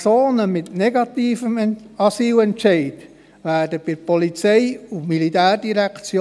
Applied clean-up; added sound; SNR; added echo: none; none; none; none.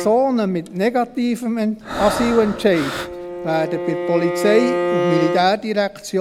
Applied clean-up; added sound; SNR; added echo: none; Bowed string instrument + Breathing; 5 dB; none.